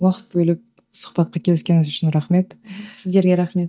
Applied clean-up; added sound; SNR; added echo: neural mask model DeepFilterNet 3.